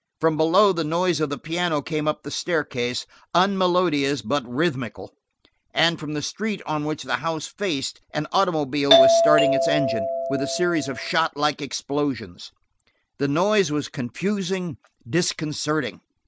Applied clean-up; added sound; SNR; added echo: none; Doorbell; -4 dB; none.